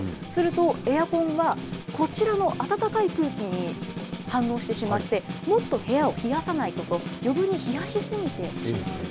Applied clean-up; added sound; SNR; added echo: none; Snare drum; 10 dB; none.